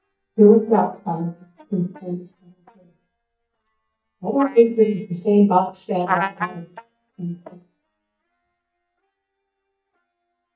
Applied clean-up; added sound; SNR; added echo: neural mask model DeepFilterNet 3.